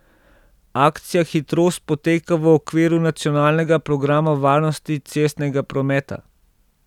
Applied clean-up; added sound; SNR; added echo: none; none; none; none.